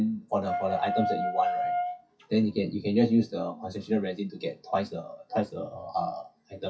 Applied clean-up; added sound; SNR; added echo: classical method WPE with log-MMSE.